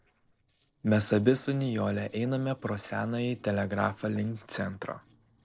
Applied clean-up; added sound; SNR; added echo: neural separator model SepFormer DNS4.